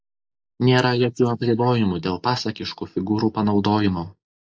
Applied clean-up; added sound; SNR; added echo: neural mask model Resemble Enhance denoiser.